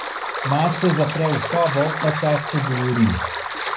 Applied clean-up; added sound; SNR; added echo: none; Stream; 4 dB; reverberation time 0.3 s.